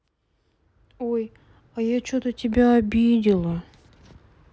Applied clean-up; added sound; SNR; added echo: none; none; none; none.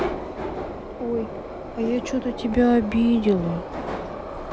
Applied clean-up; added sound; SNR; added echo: none; Subway, metro, underground; 7 dB; none.